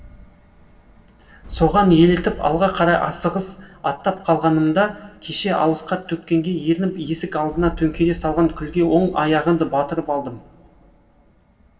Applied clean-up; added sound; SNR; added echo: none; Boom; 15 dB; reverberation time 2.4 s.